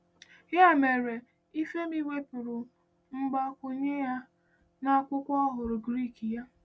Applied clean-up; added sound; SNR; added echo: none; none; none; none.